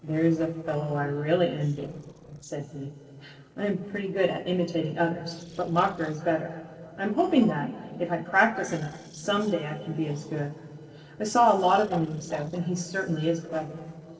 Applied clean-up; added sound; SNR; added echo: neural separator model SepFormer DNS4.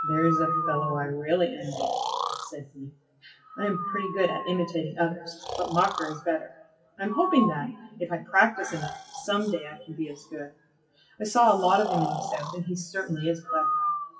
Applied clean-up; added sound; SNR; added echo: classical method WPE with log-MMSE.